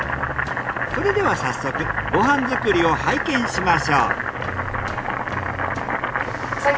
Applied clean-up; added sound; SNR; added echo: none; Boiling; 1 dB; none.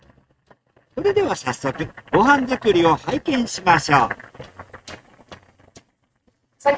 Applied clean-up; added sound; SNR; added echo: neural mask model RNNoise.